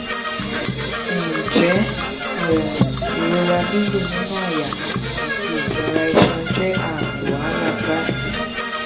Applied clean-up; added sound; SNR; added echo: none; Brass instrument / Percussion; 0 dB; reverberation time 0.6 s.